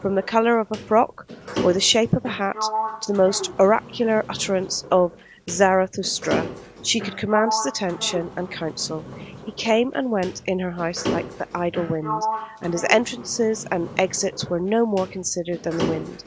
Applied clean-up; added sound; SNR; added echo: none; Sliding door; 9 dB; none.